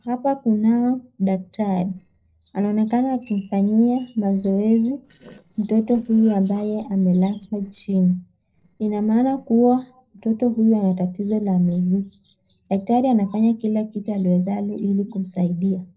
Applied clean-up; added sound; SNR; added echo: neural separator model SepFormer DNS4.